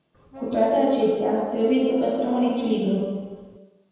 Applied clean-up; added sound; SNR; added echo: none; Boat, Water vehicle; 14 dB; reverberation time 1.2 s.